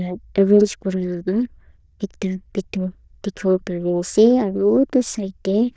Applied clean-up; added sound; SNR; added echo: neural diffusion model UNIVERSE++.